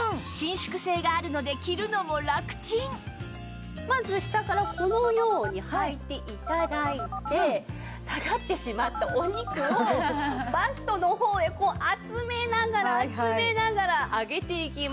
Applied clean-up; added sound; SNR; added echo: none; Telephone; 7 dB; none.